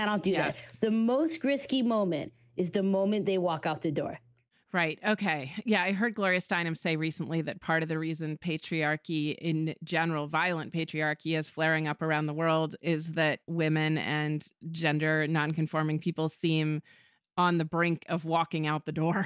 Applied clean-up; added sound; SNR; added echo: none; none; none; none.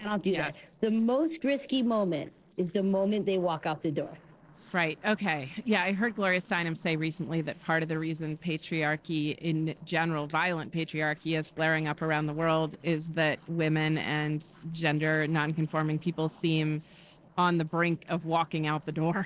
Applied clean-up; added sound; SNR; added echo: neural separator model SepFormer DNS4.